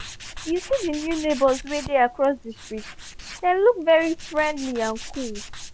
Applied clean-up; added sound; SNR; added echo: none; Tools; 14 dB; none.